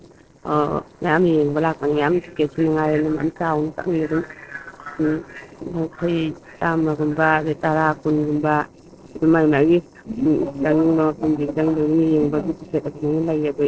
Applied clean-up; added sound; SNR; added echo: neural separator model SepFormer DNS4.